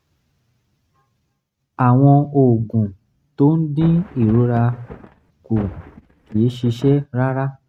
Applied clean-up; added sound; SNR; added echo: neural mask model RNNoise.